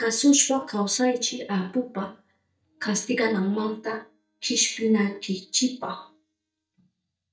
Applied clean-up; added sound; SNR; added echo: neural mask model DeepFilterNet 3.